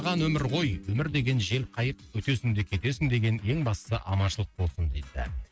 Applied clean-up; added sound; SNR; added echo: neural mask model RNNoise.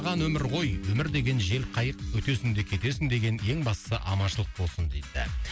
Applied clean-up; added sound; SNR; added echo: none; Bass guitar; 15 dB; none.